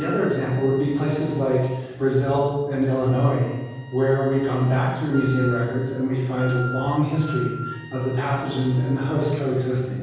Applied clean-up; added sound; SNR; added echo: none; Wind instrument, woodwind instrument; 17 dB; reverberation time 1.3 s.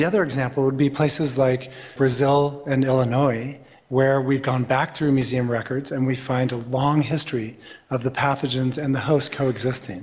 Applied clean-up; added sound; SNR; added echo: none; none; none; none.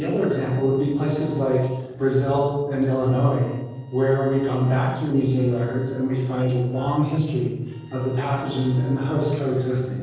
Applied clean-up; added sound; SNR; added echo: neural separator model SepFormer DNS4.